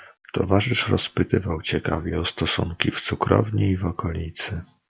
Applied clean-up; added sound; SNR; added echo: none; none; none; none.